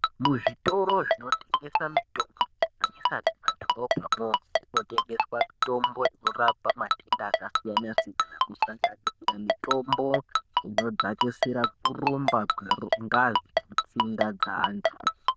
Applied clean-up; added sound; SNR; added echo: neural diffusion model UNIVERSE++.